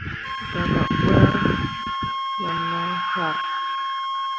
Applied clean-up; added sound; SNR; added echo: none; Wind instrument, woodwind instrument; 3 dB; none.